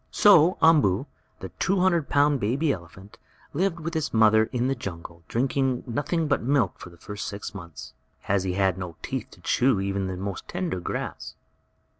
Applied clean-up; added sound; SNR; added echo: none; none; none; none.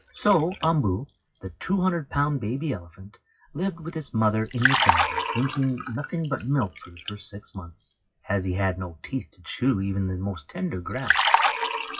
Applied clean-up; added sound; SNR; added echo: classical method WPE with log-MMSE.